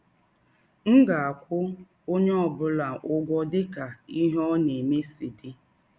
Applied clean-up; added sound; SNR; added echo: none; none; none; none.